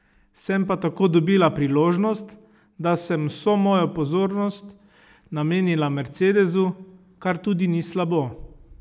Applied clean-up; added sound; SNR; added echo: none; none; none; none.